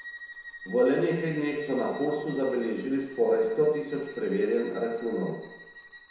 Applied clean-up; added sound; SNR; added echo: none; Bowed string instrument; 18 dB; reverberation time 1.0 s.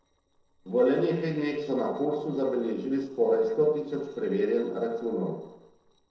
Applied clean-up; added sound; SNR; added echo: neural separator model SepFormer DNS4.